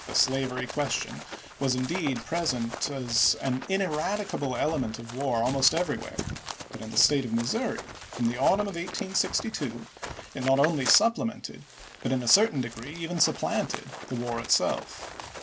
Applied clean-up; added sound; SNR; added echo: none; Run; 11 dB; none.